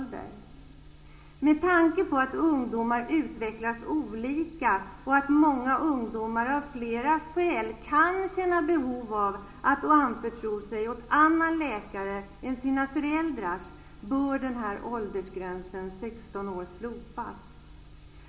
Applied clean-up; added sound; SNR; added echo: none; none; none; reverberation time 2.7 s.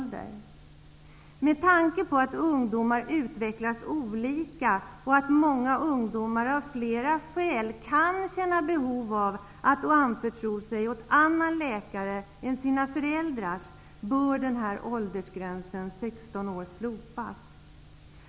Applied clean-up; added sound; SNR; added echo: none; none; none; none.